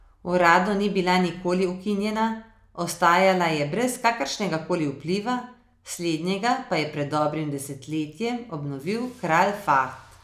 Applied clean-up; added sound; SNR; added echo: none; none; none; none.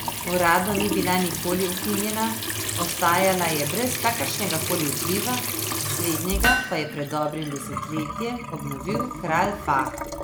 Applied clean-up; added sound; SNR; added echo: none; Trickle, dribble / Sink (filling or washing) / Water tap, faucet + Hammer; 2 dB; none.